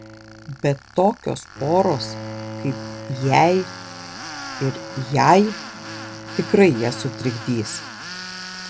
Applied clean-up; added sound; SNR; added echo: none; Bowed string instrument + Tools; 12 dB; none.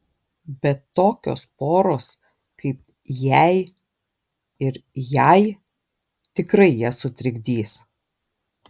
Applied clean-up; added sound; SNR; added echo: none; none; none; none.